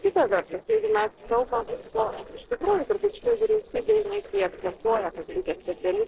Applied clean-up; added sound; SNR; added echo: neural separator model SepFormer DNS4.